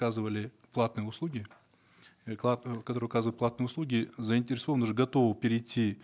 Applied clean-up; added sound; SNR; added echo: none; none; none; none.